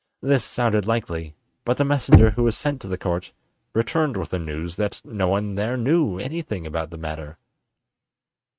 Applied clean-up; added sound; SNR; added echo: neural mask model RNNoise.